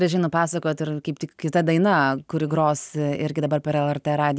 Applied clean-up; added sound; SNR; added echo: none; none; none; none.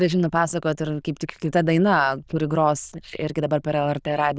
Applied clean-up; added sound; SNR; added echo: neural diffusion model UNIVERSE++.